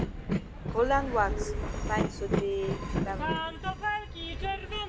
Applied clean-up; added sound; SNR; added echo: none; Train; -2 dB; none.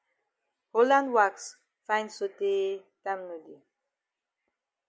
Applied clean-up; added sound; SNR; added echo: none; none; none; none.